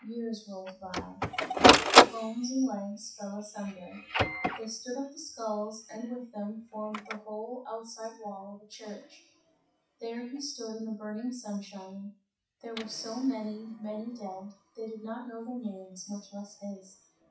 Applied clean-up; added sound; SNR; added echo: classical method WPE with log-MMSE.